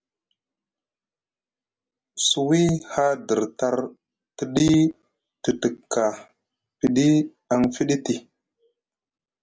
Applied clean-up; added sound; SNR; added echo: none; none; none; none.